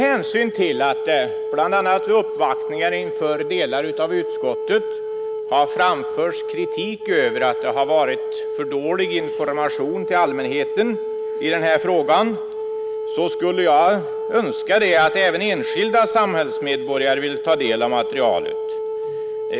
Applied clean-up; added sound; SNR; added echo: none; Wind instrument, woodwind instrument; 5 dB; none.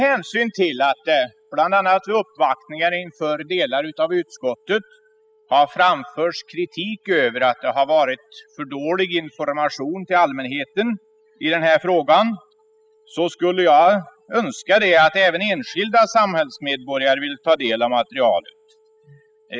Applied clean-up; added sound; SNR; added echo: classical method spectral subtraction.